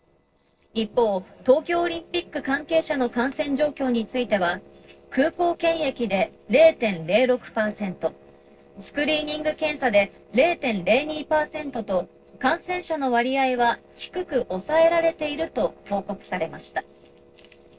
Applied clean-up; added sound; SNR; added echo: neural separator model SepFormer DNS4.